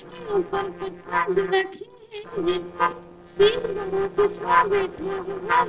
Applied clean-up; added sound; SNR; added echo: neural separator model SepFormer DNS4.